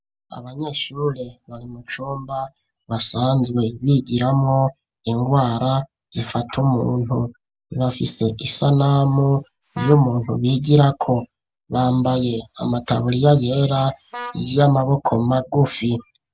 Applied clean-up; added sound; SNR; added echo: none; Vehicle horn, car horn, honking; 18 dB; none.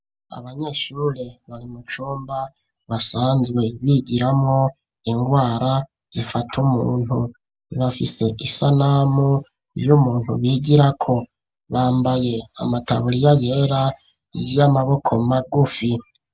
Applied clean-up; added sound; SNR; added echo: none; none; none; none.